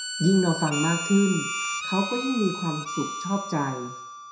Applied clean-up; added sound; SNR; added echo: none; Harmonica; 6 dB; reverberation time 0.6 s.